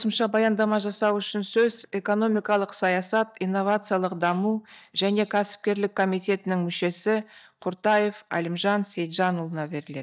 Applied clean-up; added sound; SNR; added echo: neural mask model DeepFilterNet 3.